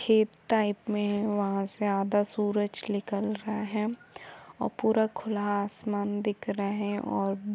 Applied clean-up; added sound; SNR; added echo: none; none; none; none.